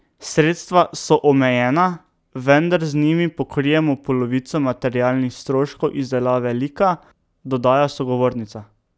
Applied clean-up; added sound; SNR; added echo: none; none; none; none.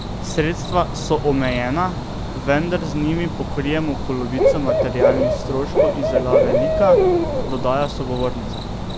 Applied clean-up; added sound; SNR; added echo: none; Cricket / Bird; -2 dB; none.